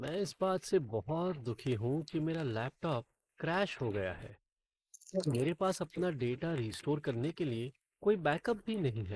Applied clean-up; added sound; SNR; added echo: neural mask model Resemble Enhance denoiser.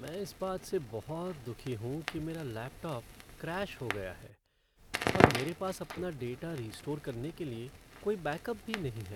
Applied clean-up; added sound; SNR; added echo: none; Crackle; -1 dB; none.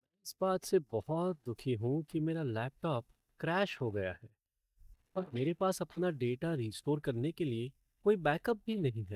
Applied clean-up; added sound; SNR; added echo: neural mask model DeepFilterNet 3.